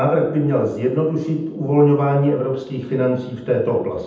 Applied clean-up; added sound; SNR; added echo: none; none; none; reverberation time 0.8 s.